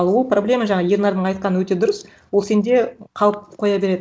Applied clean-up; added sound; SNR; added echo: none; none; none; none.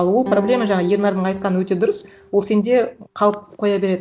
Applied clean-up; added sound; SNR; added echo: none; Guitar; 14 dB; none.